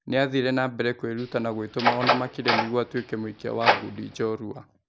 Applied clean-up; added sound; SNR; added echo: none; Door; 0 dB; none.